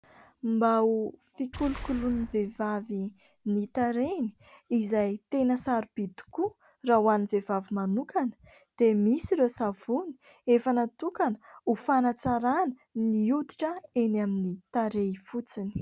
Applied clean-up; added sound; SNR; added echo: none; Boom; 17 dB; none.